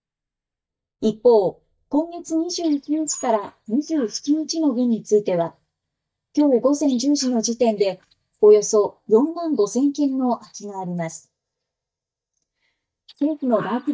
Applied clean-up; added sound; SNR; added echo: neural mask model DeepFilterNet 3.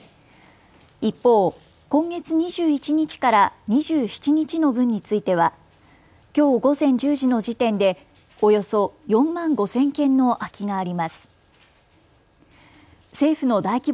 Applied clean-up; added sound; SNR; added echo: none; none; none; none.